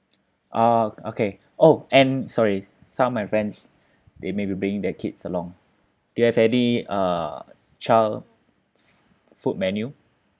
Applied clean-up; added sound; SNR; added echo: none; none; none; none.